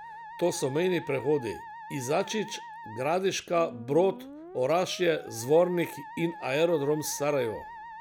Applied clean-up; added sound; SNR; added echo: none; Musical instrument; 15 dB; none.